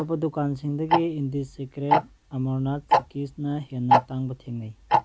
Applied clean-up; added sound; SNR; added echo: none; Tick-tock; -2 dB; none.